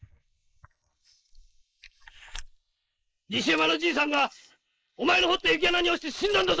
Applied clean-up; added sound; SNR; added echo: neural mask model Resemble Enhance denoiser.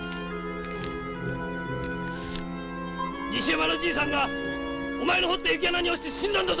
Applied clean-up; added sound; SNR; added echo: none; Tearing; 19 dB; none.